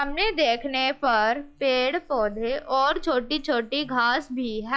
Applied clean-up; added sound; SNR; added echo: classical method log-MMSE.